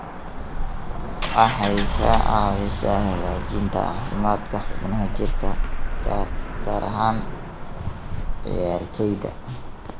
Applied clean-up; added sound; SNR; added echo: none; Engine + Cricket / Motor vehicle (road); -1 dB; none.